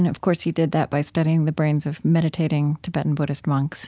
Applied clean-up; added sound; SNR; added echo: none; none; none; none.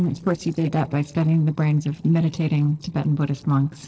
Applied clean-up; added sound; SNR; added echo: neural separator model SepFormer DNS4.